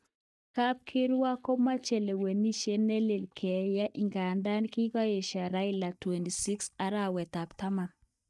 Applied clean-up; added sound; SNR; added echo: neural mask model DeepFilterNet 3.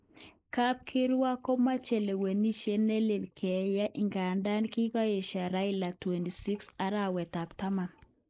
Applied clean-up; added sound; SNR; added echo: neural mask model Resemble Enhance denoiser.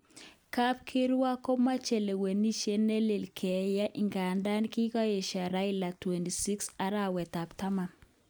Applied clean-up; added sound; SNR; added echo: none; none; none; none.